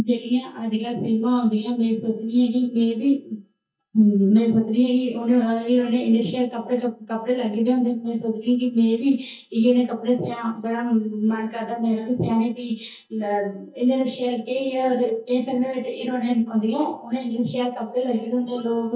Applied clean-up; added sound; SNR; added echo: neural mask model DeepFilterNet 3.